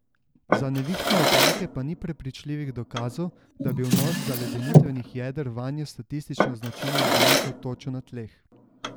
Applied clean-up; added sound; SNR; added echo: none; Drawer open or close; -5 dB; none.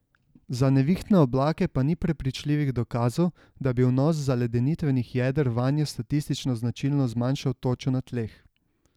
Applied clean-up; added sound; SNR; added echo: none; none; none; none.